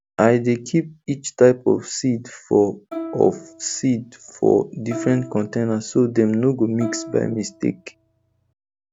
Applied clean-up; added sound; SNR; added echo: none; Plucked string instrument; 15 dB; none.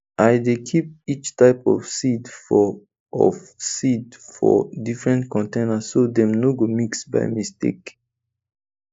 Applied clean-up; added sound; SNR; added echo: neural mask model Resemble Enhance denoiser.